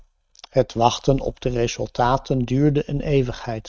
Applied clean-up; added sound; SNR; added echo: neural mask model RNNoise.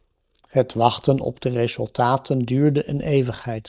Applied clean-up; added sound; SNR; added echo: neural mask model DeepFilterNet 3.